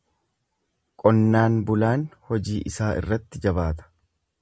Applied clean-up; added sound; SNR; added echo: none; none; none; none.